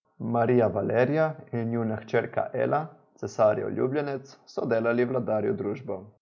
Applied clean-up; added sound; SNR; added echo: none; none; none; none.